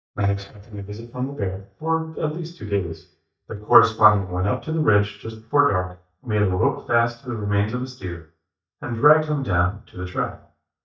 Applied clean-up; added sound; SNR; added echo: neural mask model DeepFilterNet 3.